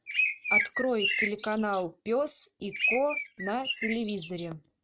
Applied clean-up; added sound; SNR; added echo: neural mask model RNNoise.